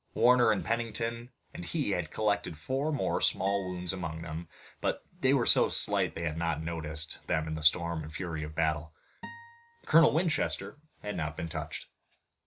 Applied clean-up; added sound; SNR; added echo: none; Acoustic guitar; 19 dB; none.